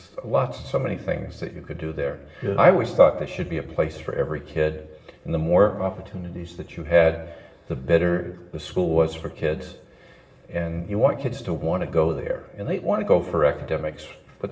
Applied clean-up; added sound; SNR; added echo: none; none; none; reverberation time 0.8 s.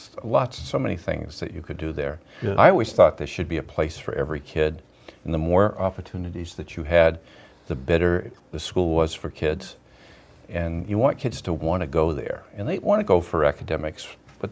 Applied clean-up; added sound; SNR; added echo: none; none; none; none.